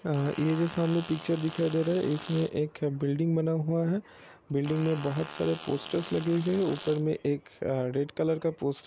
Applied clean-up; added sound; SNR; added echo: none; Fart; 15 dB; none.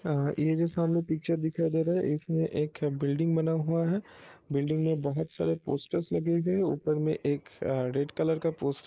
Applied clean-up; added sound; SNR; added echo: neural mask model Resemble Enhance denoiser.